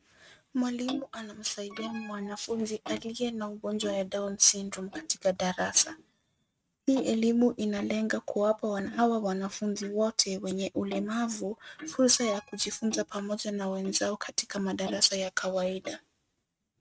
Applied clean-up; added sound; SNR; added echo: neural mask model RNNoise.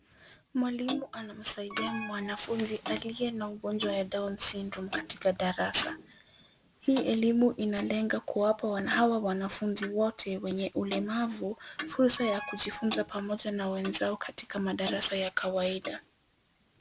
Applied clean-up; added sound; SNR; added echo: none; Clock + Alarm; 14 dB; none.